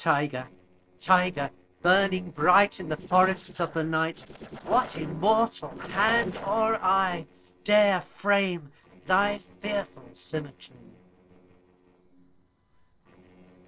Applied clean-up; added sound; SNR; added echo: neural separator model SepFormer DNS4.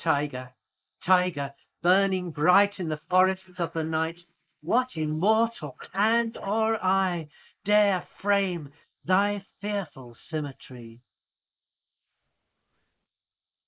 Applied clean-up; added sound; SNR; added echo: neural mask model Resemble Enhance denoiser.